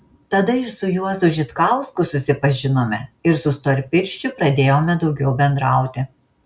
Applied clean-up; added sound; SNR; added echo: none; none; none; none.